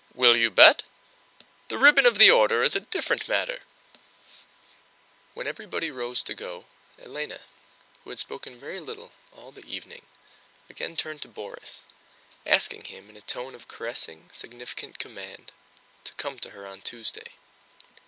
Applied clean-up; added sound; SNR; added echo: none; none; none; none.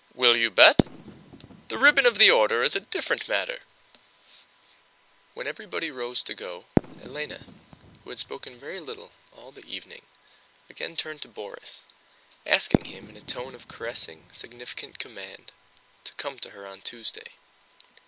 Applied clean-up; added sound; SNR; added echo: none; Fireworks; 8 dB; none.